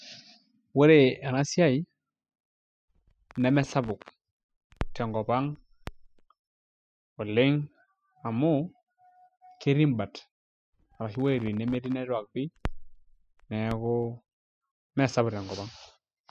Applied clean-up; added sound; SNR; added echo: classical method spectral subtraction.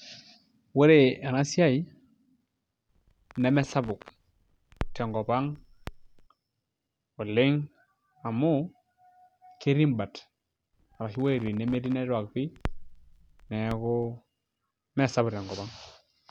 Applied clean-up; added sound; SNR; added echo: none; Crackle; 13 dB; none.